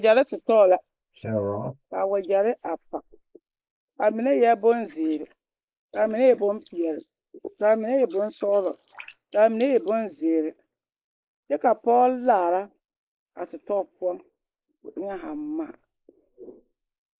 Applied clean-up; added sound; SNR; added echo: neural mask model Resemble Enhance denoiser.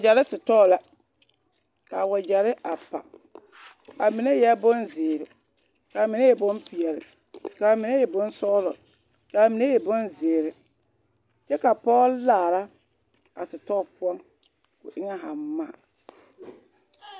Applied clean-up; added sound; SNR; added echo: none; none; none; none.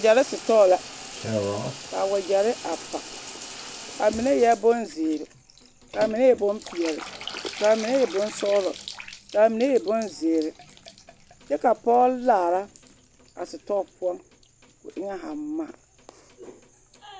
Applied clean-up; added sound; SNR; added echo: none; Bathtub (filling or washing) / Water tap, faucet; 14 dB; none.